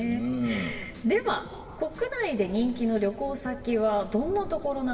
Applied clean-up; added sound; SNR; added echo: none; Cricket; 16 dB; reverberation time 2.0 s.